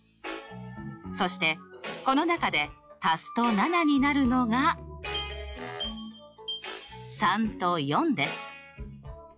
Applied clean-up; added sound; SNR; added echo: classical method log-MMSE.